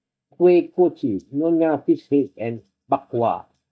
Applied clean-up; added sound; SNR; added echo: neural mask model DeepFilterNet 3.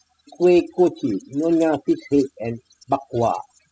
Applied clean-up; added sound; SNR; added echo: classical method spectral subtraction.